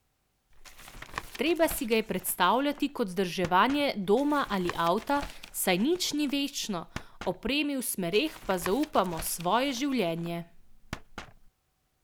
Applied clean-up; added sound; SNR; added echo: none; Tap; 15 dB; none.